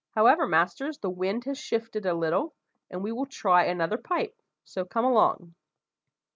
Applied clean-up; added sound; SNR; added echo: none; none; none; none.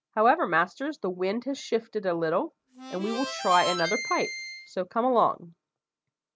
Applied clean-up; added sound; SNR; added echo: none; Harmonica; 7 dB; none.